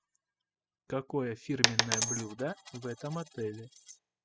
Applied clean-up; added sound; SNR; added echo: classical method spectral subtraction.